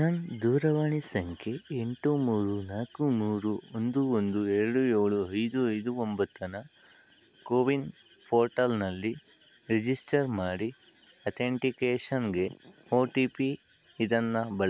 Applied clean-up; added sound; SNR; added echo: none; none; none; none.